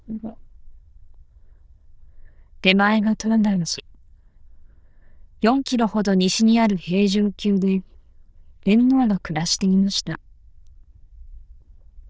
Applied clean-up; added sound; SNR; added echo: neural diffusion model UNIVERSE++.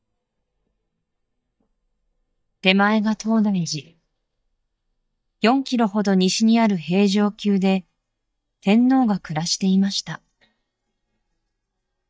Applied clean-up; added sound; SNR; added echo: neural mask model DeepFilterNet 3.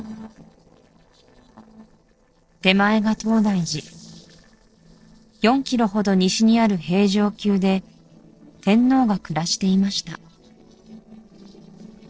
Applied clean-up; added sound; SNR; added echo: neural separator model SepFormer DNS4.